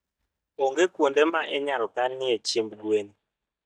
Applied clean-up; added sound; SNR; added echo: neural mask model DeepFilterNet 3.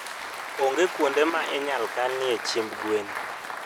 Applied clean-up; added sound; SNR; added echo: none; Applause; 7 dB; none.